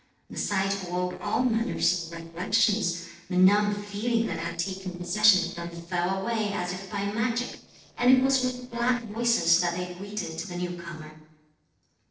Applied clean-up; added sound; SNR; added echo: neural separator model SepFormer DNS4.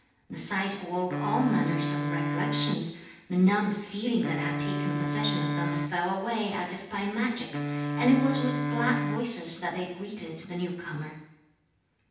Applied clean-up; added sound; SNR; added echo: none; Wind instrument, woodwind instrument; 3 dB; reverberation time 0.9 s.